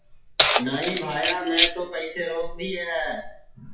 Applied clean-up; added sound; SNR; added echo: classical method WPE with log-MMSE.